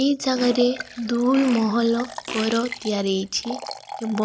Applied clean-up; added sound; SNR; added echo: none; Fart + Liquid; 13 dB; none.